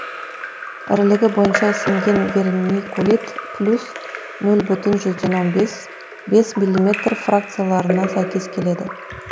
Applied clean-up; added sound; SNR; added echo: none; Drip / Trickle, dribble / Splash, splatter; 10 dB; none.